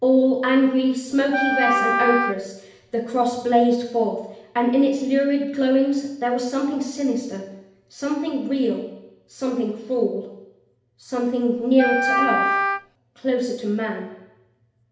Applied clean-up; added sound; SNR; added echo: none; Wind instrument, woodwind instrument; 0 dB; reverberation time 0.8 s.